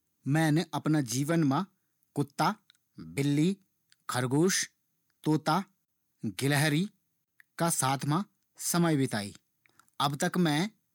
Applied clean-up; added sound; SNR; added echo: none; none; none; none.